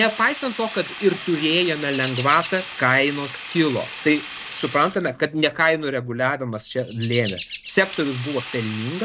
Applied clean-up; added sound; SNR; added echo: none; Chirp, tweet + Sink (filling or washing); 11 dB; none.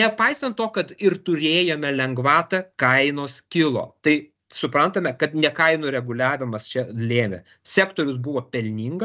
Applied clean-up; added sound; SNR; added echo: none; none; none; none.